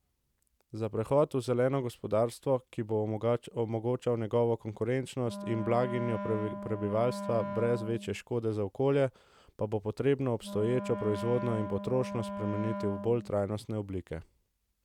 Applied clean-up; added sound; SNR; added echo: none; Wind instrument, woodwind instrument; 7 dB; none.